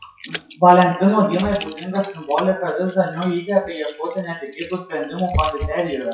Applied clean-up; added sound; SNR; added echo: classical method WPE with log-MMSE.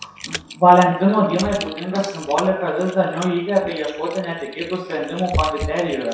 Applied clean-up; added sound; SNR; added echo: none; Typing; 13 dB; reverberation time 0.7 s.